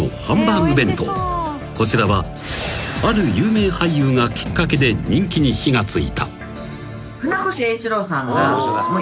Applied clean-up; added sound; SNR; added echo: none; none; none; none.